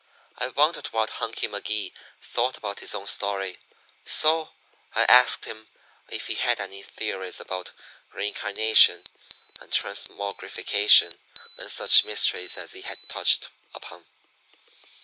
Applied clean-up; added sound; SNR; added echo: none; Alarm; 0 dB; none.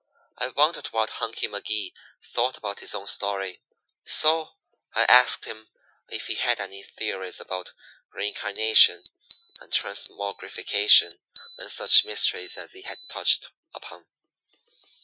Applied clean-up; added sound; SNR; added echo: classical method Wiener filter.